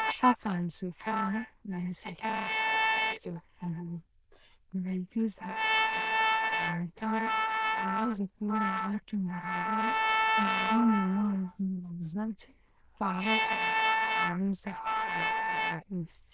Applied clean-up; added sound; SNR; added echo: neural diffusion model UNIVERSE++.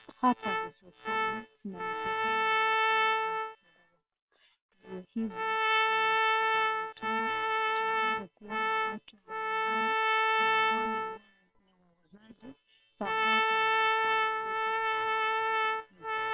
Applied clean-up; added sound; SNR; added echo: neural separator model SepFormer WHAM!.